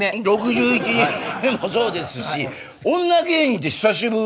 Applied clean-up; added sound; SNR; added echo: none; none; none; none.